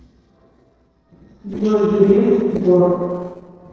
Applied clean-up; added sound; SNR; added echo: neural separator model SepFormer DNS4.